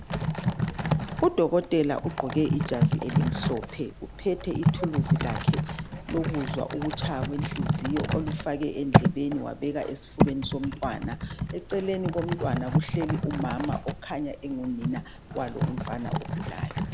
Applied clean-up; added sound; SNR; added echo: none; Typing; -2 dB; none.